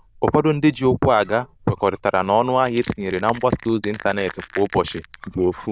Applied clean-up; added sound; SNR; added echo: neural diffusion model UNIVERSE++.